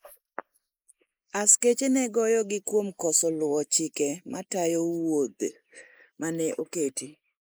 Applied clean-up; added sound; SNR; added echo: neural mask model Resemble Enhance denoiser.